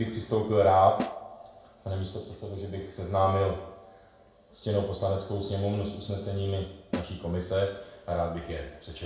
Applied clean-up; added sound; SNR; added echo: none; Snare drum; 12 dB; reverberation time 0.7 s.